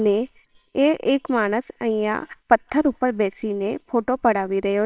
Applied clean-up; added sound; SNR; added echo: neural separator model SepFormer WHAMR!.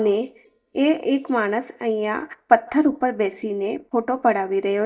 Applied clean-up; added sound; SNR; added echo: neural mask model DeepFilterNet 3.